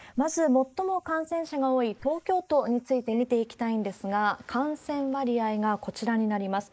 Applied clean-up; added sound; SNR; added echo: neural mask model Resemble Enhance denoiser.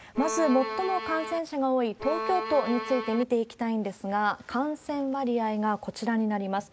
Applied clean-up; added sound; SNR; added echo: none; Bowed string instrument; 5 dB; none.